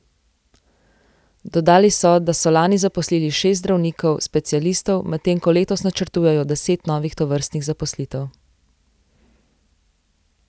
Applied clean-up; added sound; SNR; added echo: none; none; none; none.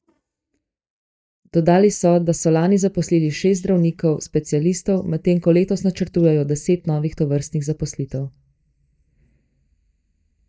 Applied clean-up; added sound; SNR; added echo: neural mask model DeepFilterNet 3.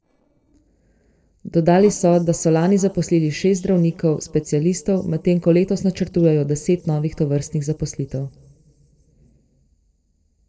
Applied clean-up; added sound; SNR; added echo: neural separator model SepFormer DNS4.